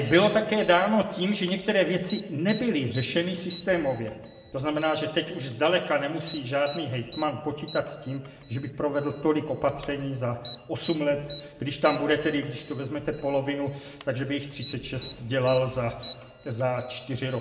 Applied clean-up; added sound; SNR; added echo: none; Alarm; 15 dB; reverberation time 1.3 s.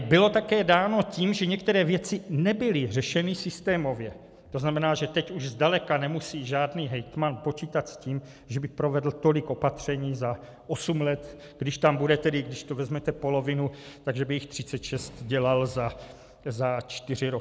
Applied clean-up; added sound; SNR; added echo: none; none; none; none.